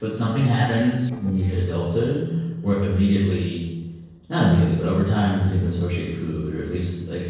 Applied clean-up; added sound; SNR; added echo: neural separator model SepFormer DNS4.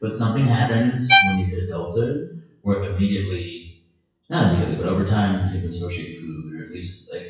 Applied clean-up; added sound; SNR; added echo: classical method WPE with log-MMSE.